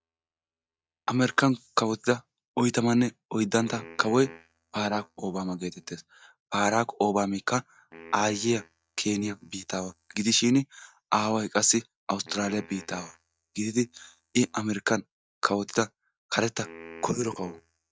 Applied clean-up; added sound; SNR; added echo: neural mask model DeepFilterNet 3.